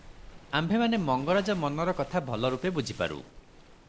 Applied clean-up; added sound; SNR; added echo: none; Waves, surf; 18 dB; none.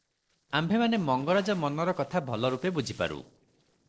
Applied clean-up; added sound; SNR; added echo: neural separator model SepFormer DNS4.